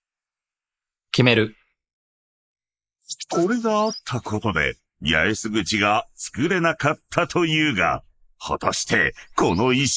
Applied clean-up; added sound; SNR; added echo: neural mask model Resemble Enhance denoiser.